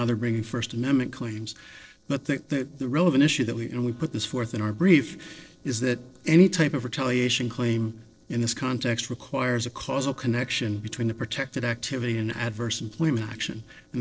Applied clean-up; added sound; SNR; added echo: neural separator model SepFormer DNS4.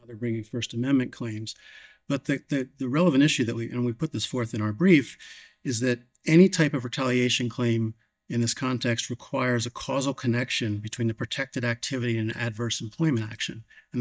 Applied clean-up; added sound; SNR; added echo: neural mask model DeepFilterNet 3.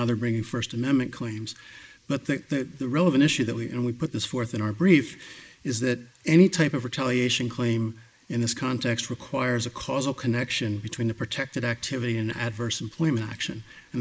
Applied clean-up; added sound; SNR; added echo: neural mask model Resemble Enhance denoiser.